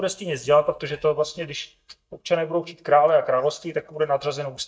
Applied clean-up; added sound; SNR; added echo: neural mask model DeepFilterNet 3.